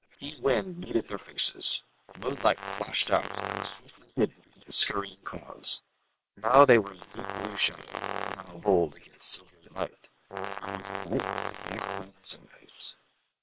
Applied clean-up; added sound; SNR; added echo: neural separator model SepFormer WHAM!.